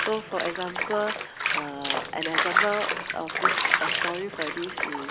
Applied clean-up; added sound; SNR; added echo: none; Bathtub (filling or washing); -4 dB; none.